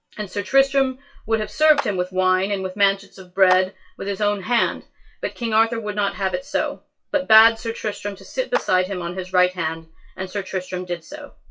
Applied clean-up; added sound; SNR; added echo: classical method WPE with log-MMSE.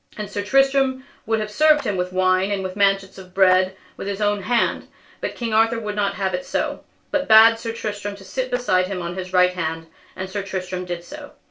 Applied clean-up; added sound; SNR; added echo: neural separator model SepFormer DNS4.